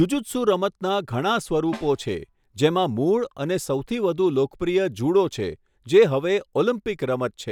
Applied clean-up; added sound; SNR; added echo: none; Snare drum; 20 dB; none.